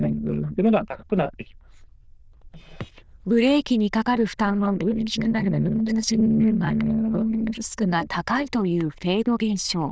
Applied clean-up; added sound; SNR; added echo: neural diffusion model UNIVERSE++.